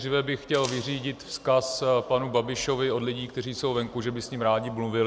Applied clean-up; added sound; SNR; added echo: none; none; none; none.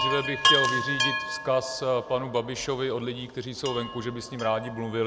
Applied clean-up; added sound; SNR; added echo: none; Chime; 1 dB; none.